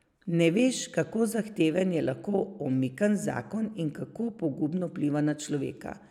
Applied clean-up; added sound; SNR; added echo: none; none; none; none.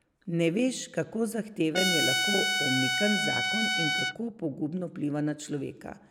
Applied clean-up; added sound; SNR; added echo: none; Trumpet; -2 dB; none.